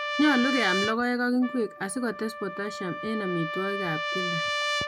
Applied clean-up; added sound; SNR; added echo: none; Trumpet; 4 dB; none.